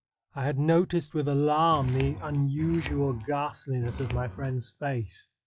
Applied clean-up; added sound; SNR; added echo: classical method log-MMSE.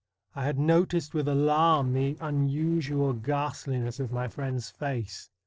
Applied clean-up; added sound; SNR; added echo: neural separator model SepFormer DNS4.